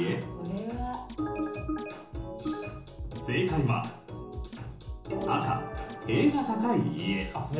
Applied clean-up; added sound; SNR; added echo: none; Drum kit; 14 dB; reverberation time 0.6 s.